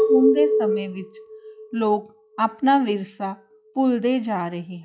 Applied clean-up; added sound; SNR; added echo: classical method log-MMSE.